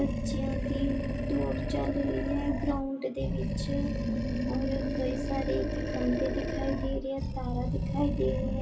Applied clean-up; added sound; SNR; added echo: none; Animal; -2 dB; reverberation time 2.7 s.